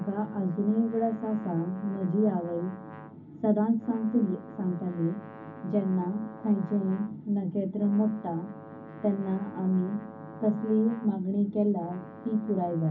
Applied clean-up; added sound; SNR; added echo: none; Brass instrument; 19 dB; reverberation time 0.4 s.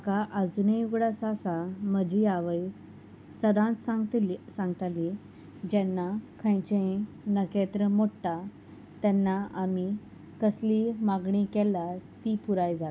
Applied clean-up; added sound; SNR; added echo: none; none; none; none.